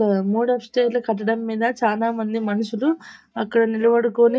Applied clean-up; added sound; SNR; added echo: neural mask model DeepFilterNet 3.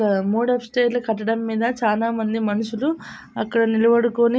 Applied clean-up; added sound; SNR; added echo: none; none; none; none.